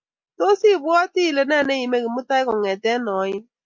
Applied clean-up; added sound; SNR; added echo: none; none; none; none.